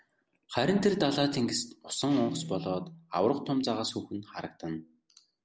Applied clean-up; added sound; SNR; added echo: none; Guitar; 15 dB; none.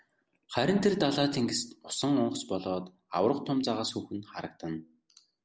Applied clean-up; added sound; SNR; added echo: none; none; none; none.